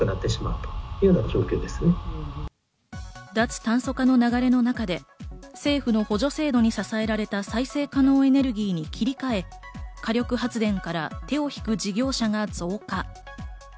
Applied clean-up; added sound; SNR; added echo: none; none; none; none.